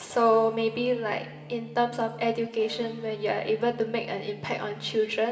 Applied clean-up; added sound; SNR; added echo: none; Electric guitar; 17 dB; reverberation time 1.3 s.